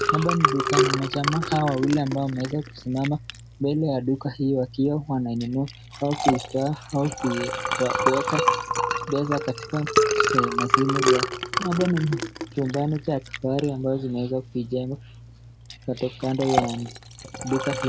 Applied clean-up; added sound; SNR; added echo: none; Liquid; 1 dB; none.